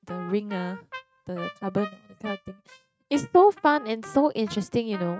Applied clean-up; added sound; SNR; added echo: neural mask model RNNoise.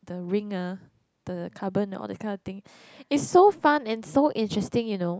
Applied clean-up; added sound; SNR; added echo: none; none; none; none.